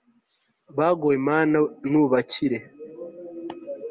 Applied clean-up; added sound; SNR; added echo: none; none; none; none.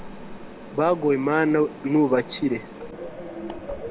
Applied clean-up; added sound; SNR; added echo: none; Mechanisms; 14 dB; none.